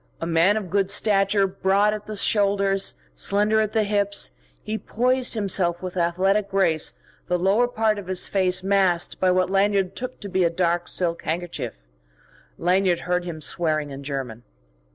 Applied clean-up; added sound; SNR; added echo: none; none; none; none.